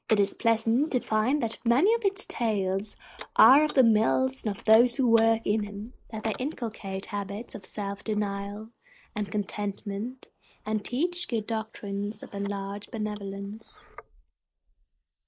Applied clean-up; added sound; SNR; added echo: neural mask model Resemble Enhance denoiser.